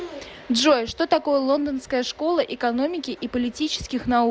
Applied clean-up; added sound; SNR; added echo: none; none; none; none.